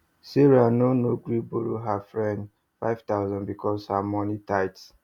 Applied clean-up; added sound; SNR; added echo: none; none; none; none.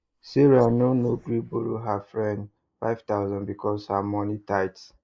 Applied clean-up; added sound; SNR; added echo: neural mask model Resemble Enhance denoiser.